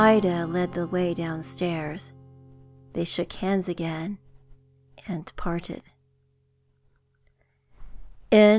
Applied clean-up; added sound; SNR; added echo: none; Strum; 19 dB; none.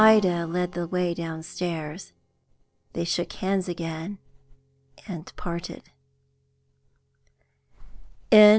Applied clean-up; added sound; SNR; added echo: neural separator model SepFormer DNS4.